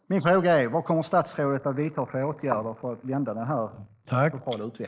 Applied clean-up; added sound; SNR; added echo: neural mask model Resemble Enhance denoiser.